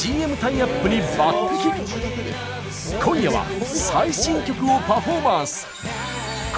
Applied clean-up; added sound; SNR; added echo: none; none; none; none.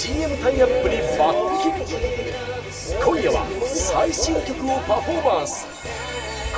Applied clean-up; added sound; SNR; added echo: none; none; none; reverberation time 2.6 s.